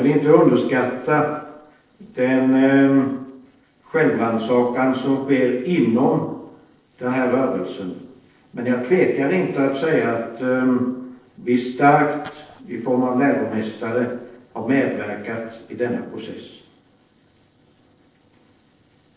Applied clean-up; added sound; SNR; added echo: neural separator model SepFormer DNS4.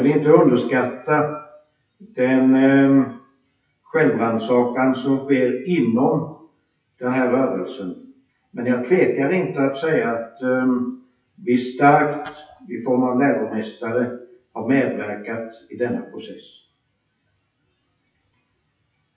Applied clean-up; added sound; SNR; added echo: classical method WPE with log-MMSE.